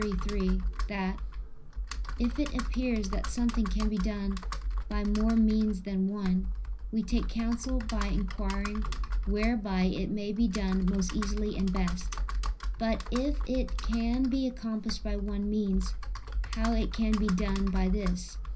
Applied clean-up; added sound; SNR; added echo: none; Computer keyboard; 1 dB; reverberation time 0.4 s.